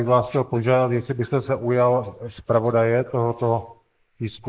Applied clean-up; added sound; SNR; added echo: neural mask model Resemble Enhance denoiser.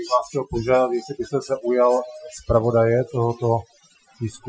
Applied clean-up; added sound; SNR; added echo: classical method Wiener filter.